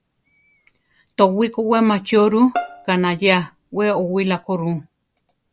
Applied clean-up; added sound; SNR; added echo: none; Bowed string instrument; 13 dB; none.